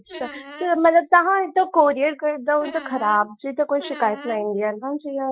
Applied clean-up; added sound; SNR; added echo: classical method Wiener filter.